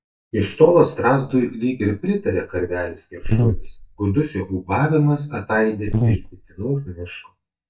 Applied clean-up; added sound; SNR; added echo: neural mask model DeepFilterNet 3.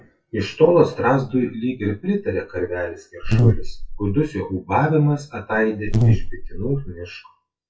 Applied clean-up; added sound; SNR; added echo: classical method WPE with log-MMSE.